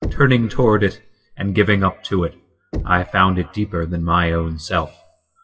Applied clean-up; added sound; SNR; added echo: classical method WPE with log-MMSE.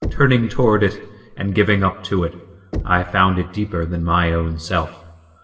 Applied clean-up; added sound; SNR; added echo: none; Knock; 15 dB; reverberation time 1.0 s.